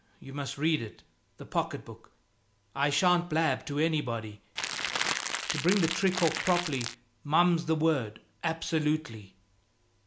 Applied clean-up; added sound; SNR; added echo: none; Crackle; 3 dB; none.